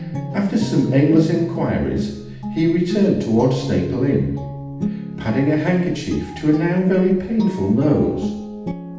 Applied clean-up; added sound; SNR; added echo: none; Guitar; 9 dB; reverberation time 0.8 s.